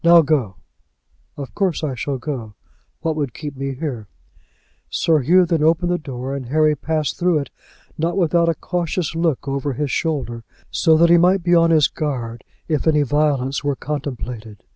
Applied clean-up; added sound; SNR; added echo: none; none; none; none.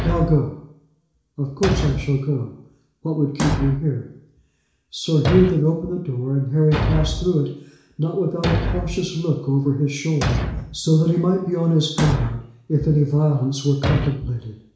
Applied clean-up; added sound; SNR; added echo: none; Thump, thud; 6 dB; reverberation time 0.7 s.